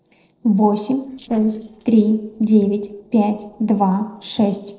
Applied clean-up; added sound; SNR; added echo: neural separator model SepFormer DNS4.